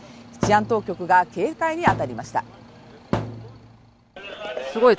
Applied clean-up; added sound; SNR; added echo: none; Thump, thud; 8 dB; none.